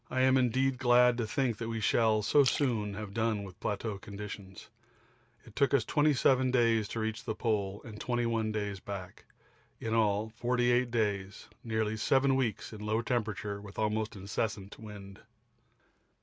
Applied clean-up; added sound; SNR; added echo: none; Splash, splatter; 14 dB; none.